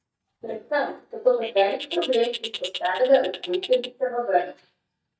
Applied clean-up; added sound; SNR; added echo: neural mask model DeepFilterNet 3.